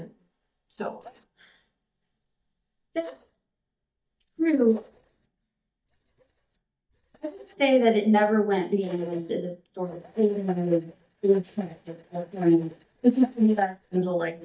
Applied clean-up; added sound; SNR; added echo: neural mask model DeepFilterNet 3.